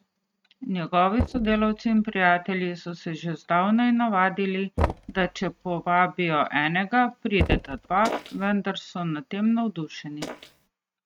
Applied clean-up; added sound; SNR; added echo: neural mask model RNNoise.